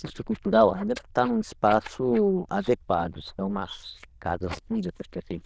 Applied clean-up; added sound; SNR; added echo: neural diffusion model UNIVERSE++.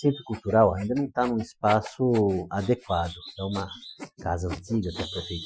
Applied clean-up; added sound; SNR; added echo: classical method Wiener filter.